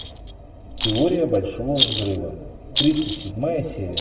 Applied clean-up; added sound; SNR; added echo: none; Rattle; 4 dB; reverberation time 1.5 s.